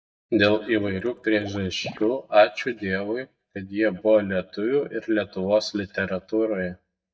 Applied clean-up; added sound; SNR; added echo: neural mask model DeepFilterNet 3.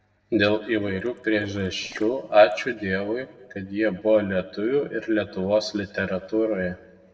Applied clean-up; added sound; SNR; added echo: neural separator model SepFormer DNS4.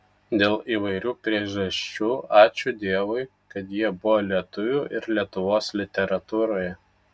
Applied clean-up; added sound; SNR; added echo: none; none; none; none.